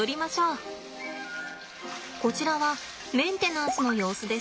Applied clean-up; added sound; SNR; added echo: none; none; none; none.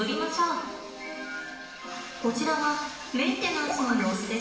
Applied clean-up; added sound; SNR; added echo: none; none; none; reverberation time 1.0 s.